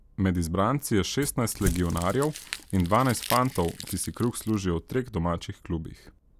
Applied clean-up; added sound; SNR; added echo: none; Crumpling, crinkling / Crushing; 10 dB; none.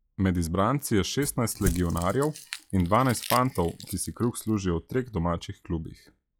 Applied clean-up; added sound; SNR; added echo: classical method log-MMSE.